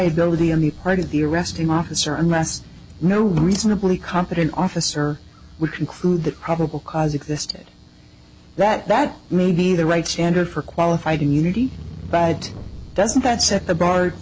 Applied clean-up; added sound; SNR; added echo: none; Explosion + Motorcycle; 18 dB; none.